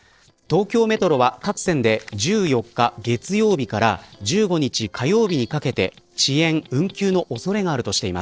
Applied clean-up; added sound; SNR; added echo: neural separator model SepFormer DNS4.